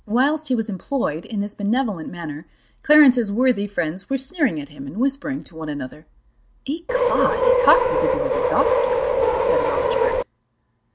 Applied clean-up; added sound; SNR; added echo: none; Subway, metro, underground; -4 dB; none.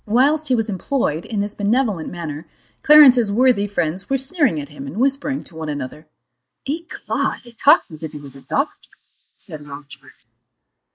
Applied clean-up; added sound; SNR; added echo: neural mask model Resemble Enhance denoiser.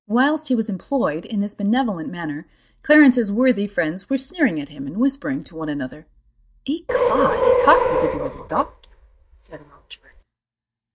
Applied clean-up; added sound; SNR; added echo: neural mask model DeepFilterNet 3.